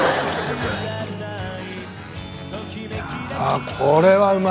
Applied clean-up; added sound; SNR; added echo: none; none; none; none.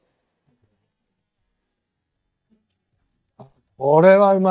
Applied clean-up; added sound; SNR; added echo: neural mask model DeepFilterNet 3.